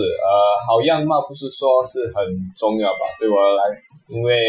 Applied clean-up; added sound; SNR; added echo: classical method Wiener filter.